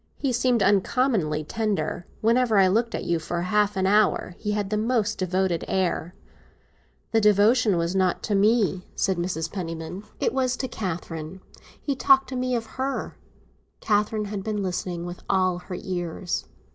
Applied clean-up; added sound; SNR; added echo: none; none; none; none.